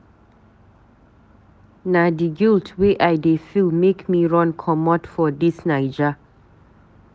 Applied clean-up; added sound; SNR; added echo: none; none; none; none.